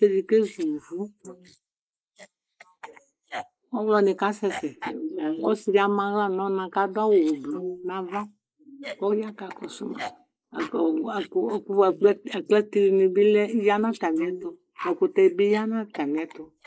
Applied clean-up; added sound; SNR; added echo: neural mask model Resemble Enhance denoiser.